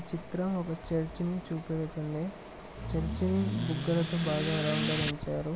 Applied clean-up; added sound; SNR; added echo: none; Accelerating, revving, vroom / Car; 2 dB; none.